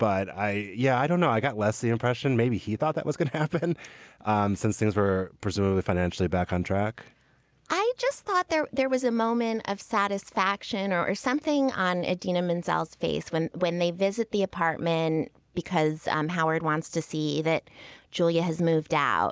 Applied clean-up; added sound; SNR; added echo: none; none; none; none.